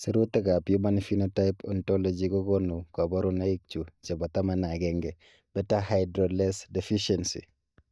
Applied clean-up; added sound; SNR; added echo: neural mask model DeepFilterNet 3.